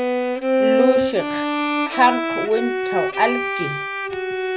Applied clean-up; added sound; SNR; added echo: none; Bowed string instrument; -2 dB; none.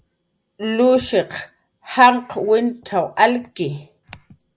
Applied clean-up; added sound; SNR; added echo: none; none; none; none.